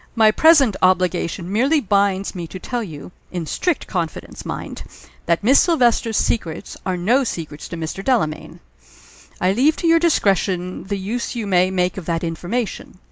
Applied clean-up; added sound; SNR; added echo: none; none; none; none.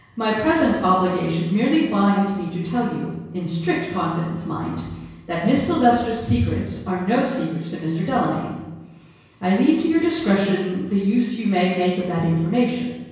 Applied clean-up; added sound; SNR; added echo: none; none; none; reverberation time 1.0 s.